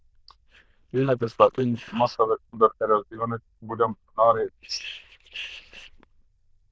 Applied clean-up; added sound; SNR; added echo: neural diffusion model UNIVERSE++.